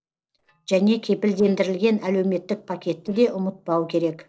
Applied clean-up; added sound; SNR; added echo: neural separator model SepFormer DNS4.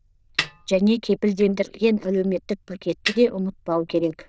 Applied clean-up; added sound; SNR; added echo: neural diffusion model UNIVERSE++.